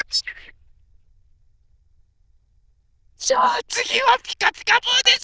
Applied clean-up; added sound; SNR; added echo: neural diffusion model UNIVERSE++.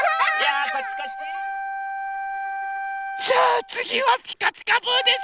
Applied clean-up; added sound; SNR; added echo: none; Wind instrument, woodwind instrument; 7 dB; none.